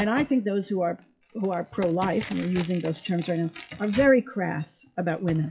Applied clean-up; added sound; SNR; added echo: classical method WPE with log-MMSE.